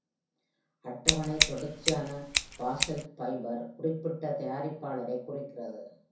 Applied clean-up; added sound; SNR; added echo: none; Scissors; -5 dB; reverberation time 0.6 s.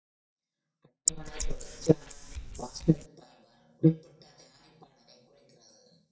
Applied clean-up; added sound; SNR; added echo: neural mask model DeepFilterNet 3.